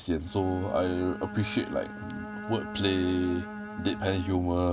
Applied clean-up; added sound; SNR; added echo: none; Bowed string instrument; 10 dB; none.